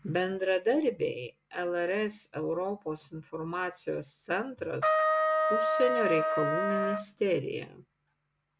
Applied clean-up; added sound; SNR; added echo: none; Trumpet; -3 dB; none.